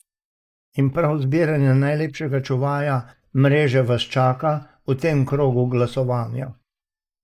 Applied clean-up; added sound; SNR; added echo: neural mask model DeepFilterNet 3.